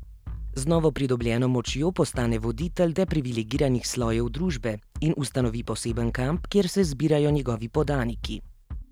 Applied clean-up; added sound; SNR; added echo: none; Bass drum; 11 dB; none.